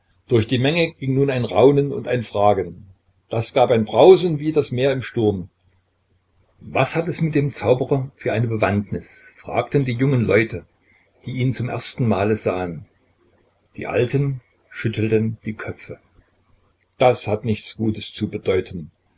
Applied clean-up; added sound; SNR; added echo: none; none; none; none.